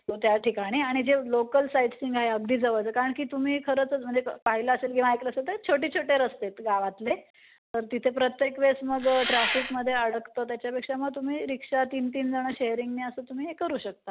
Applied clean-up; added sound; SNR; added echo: none; Engine; 3 dB; none.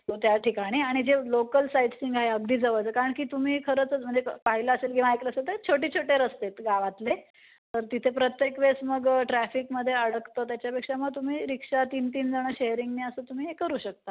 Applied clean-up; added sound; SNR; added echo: none; none; none; none.